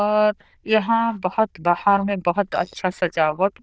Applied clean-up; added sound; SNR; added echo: neural diffusion model UNIVERSE++.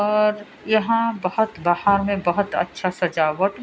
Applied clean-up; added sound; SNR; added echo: none; none; none; none.